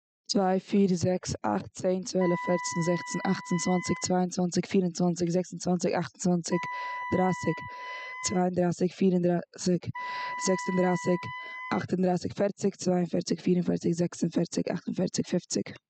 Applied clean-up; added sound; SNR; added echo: classical method spectral subtraction.